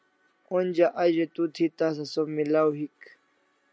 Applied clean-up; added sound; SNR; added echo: none; none; none; none.